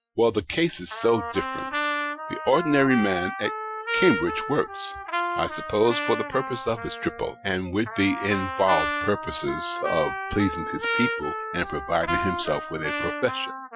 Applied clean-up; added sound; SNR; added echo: classical method Wiener filter.